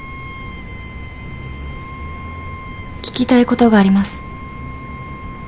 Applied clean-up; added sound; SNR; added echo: none; Wind instrument, woodwind instrument; 17 dB; none.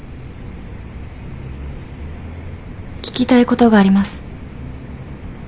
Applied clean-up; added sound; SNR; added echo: none; none; none; none.